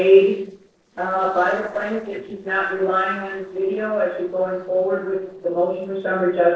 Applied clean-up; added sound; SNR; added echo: neural separator model SepFormer DNS4.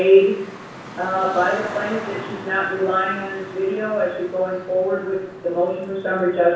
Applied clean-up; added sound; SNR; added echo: none; Traffic noise, roadway noise; 15 dB; reverberation time 0.7 s.